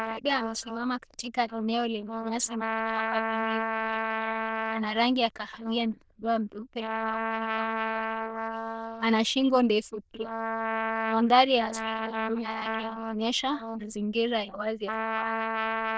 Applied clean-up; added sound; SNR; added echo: neural diffusion model UNIVERSE++.